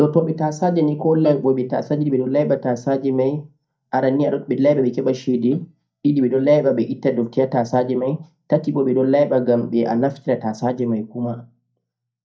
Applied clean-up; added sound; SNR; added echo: neural mask model DeepFilterNet 3.